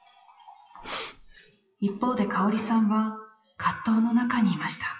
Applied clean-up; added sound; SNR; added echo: classical method WPE with log-MMSE.